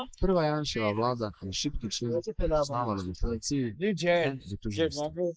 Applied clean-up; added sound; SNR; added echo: neural mask model Resemble Enhance denoiser.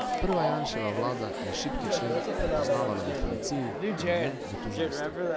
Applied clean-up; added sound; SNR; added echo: none; Chatter; -3 dB; none.